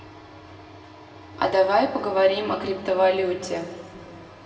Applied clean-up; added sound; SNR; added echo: none; none; none; reverberation time 2.3 s.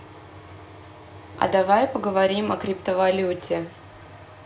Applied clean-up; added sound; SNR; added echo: none; none; none; none.